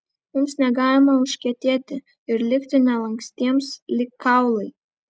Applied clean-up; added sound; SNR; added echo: none; none; none; none.